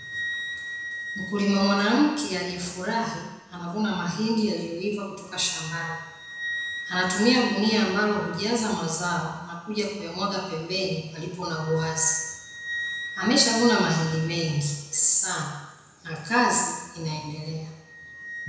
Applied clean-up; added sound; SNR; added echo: none; Wind instrument, woodwind instrument; 12 dB; reverberation time 1.0 s.